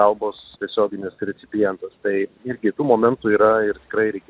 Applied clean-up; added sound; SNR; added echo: none; none; none; none.